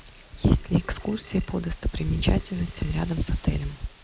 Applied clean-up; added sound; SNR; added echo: none; Burping, eructation + Wind; 19 dB; none.